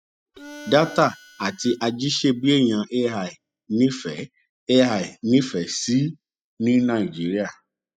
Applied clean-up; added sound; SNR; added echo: classical method spectral subtraction.